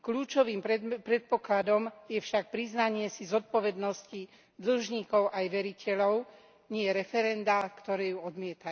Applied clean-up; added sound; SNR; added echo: none; none; none; none.